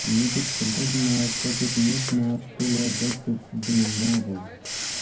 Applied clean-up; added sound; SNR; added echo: none; Hiss; 5 dB; reverberation time 0.4 s.